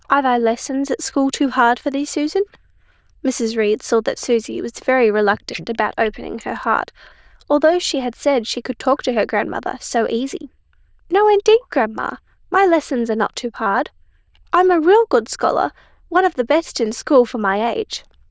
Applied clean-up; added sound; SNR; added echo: neural diffusion model UNIVERSE++.